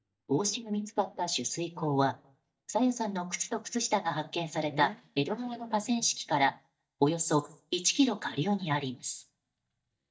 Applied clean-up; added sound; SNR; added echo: neural mask model DeepFilterNet 3.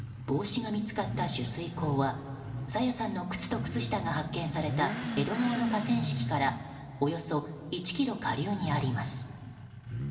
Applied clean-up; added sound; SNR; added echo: none; Motorcycle / Accelerating, revving, vroom; 6 dB; reverberation time 2.4 s.